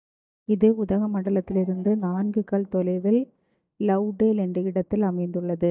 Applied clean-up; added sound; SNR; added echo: neural mask model DeepFilterNet 3.